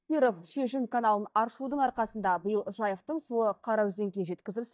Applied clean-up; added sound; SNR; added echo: neural mask model DeepFilterNet 3.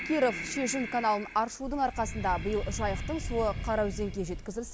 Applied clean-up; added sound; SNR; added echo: none; Breathing; 7 dB; none.